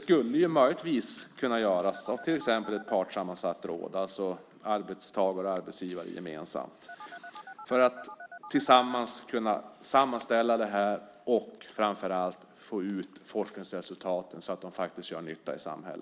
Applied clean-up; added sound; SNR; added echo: none; Telephone; 16 dB; none.